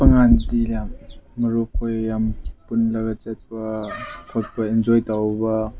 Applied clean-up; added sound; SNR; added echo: none; none; none; none.